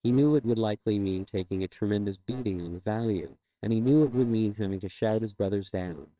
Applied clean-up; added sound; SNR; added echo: neural separator model SepFormer WHAMR!.